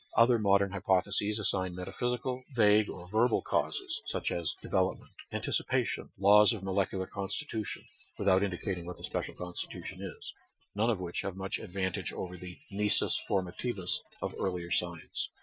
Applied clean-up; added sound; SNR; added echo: classical method Wiener filter.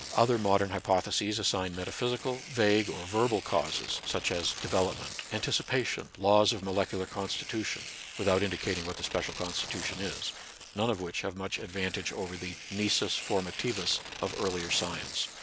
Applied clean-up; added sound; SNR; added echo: none; Tearing; 12 dB; none.